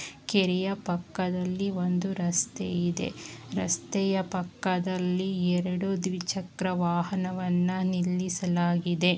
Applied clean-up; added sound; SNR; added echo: none; none; none; none.